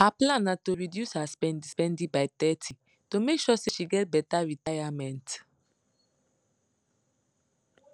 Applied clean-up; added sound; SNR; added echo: none; none; none; none.